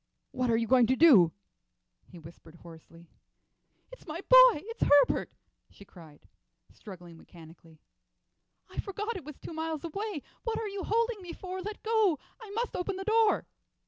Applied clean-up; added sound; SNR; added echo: none; none; none; none.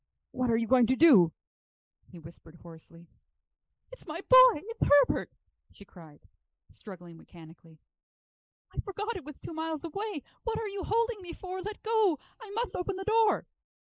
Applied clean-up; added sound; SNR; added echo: neural mask model Resemble Enhance denoiser.